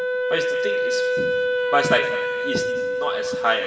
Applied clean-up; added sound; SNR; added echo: none; Wind instrument, woodwind instrument; -3 dB; reverberation time 1.8 s.